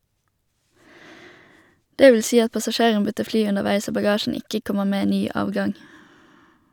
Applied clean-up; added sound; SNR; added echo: none; none; none; none.